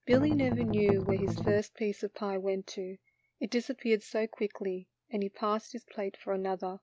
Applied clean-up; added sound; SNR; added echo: none; Strum; 1 dB; none.